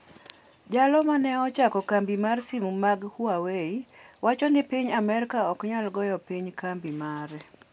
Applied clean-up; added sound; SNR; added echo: none; none; none; none.